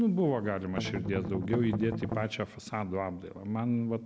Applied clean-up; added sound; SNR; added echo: none; Strum; 4 dB; none.